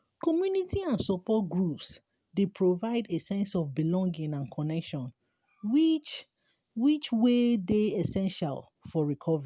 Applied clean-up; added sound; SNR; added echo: none; none; none; none.